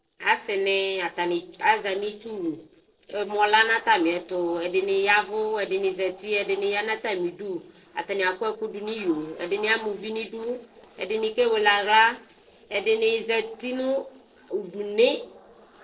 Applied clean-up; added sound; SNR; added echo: neural separator model SepFormer DNS4.